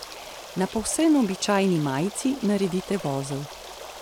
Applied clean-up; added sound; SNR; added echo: none; Stream; 15 dB; none.